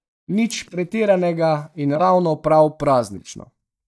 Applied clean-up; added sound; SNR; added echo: neural mask model DeepFilterNet 3.